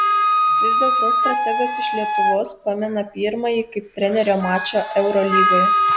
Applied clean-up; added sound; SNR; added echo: none; Wind instrument, woodwind instrument; -2 dB; none.